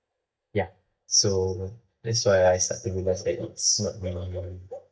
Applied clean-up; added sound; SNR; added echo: neural mask model DeepFilterNet 3.